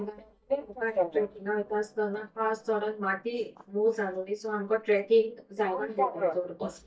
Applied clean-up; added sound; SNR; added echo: neural mask model DeepFilterNet 3.